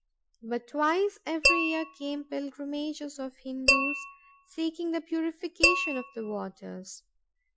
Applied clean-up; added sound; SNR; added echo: classical method log-MMSE.